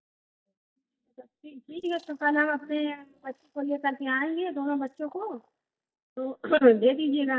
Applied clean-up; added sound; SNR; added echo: neural mask model DeepFilterNet 3.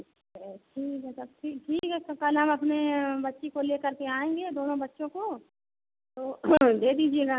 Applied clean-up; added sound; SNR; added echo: none; none; none; none.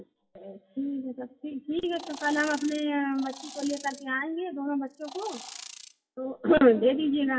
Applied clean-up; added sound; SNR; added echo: classical method WPE with log-MMSE.